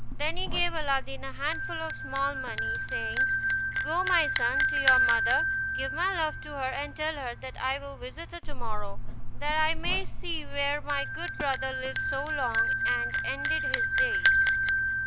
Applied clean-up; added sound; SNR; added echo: none; Bell; -5 dB; none.